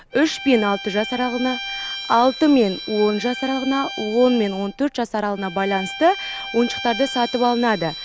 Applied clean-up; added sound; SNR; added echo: none; Bowed string instrument; 11 dB; none.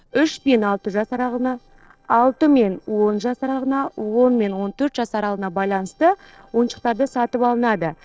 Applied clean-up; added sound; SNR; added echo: neural separator model SepFormer DNS4.